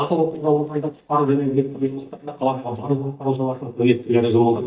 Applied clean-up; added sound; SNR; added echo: neural mask model DeepFilterNet 3.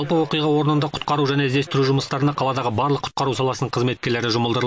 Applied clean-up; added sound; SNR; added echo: none; none; none; none.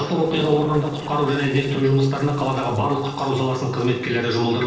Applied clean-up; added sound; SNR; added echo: neural separator model SepFormer DNS4.